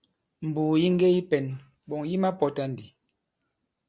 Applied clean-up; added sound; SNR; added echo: none; none; none; none.